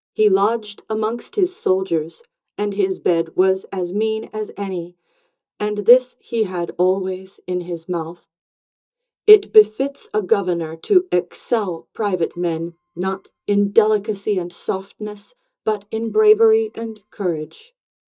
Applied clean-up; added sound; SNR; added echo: neural mask model DeepFilterNet 3.